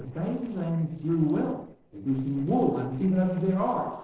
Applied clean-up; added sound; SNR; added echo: neural separator model SepFormer DNS4.